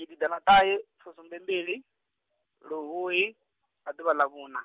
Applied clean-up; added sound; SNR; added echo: none; none; none; none.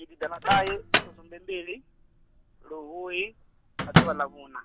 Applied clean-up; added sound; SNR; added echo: none; Microwave oven; -2 dB; none.